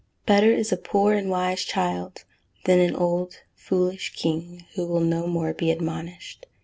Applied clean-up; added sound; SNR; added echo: none; none; none; none.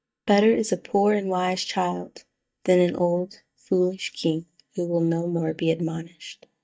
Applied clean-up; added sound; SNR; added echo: neural mask model DeepFilterNet 3.